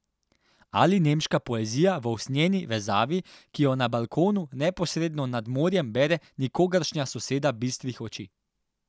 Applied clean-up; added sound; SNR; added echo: none; none; none; none.